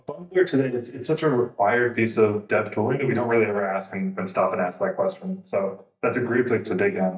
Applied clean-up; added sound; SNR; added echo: neural mask model DeepFilterNet 3.